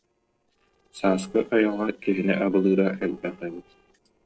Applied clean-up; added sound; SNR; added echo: neural separator model SepFormer DNS4.